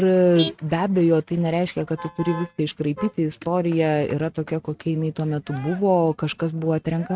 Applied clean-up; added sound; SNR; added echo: neural mask model RNNoise.